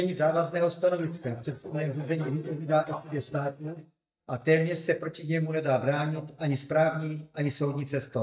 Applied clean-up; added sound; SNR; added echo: neural mask model DeepFilterNet 3.